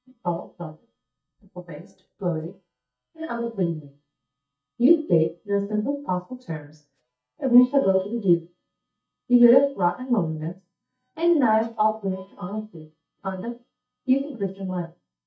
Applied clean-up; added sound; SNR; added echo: neural mask model DeepFilterNet 3.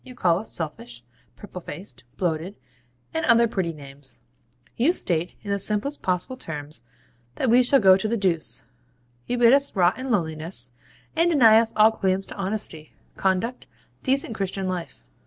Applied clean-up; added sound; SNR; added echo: none; none; none; none.